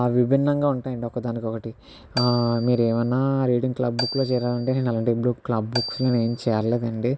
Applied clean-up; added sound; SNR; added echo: none; Marimba, xylophone; 11 dB; none.